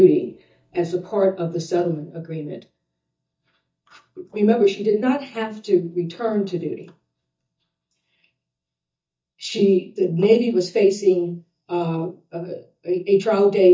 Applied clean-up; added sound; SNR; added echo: neural mask model DeepFilterNet 3.